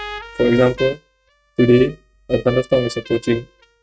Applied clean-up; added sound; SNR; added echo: neural mask model RNNoise.